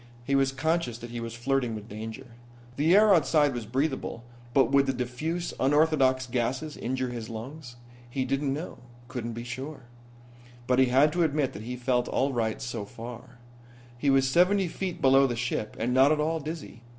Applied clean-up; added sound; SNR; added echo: none; none; none; none.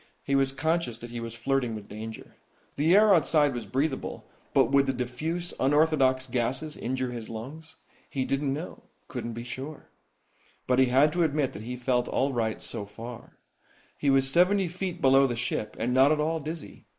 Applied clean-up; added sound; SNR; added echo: neural mask model Resemble Enhance denoiser.